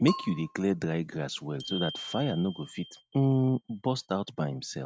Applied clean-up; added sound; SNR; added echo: neural mask model RNNoise.